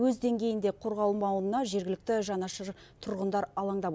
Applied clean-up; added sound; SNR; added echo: none; none; none; none.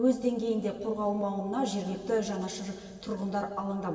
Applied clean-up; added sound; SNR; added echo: none; none; none; reverberation time 2.4 s.